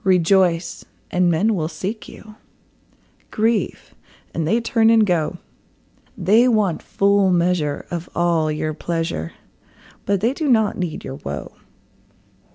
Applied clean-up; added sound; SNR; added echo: none; none; none; none.